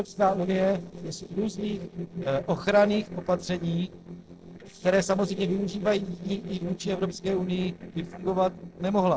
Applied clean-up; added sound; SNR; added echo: neural separator model SepFormer DNS4.